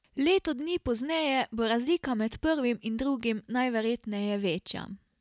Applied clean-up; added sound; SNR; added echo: none; none; none; none.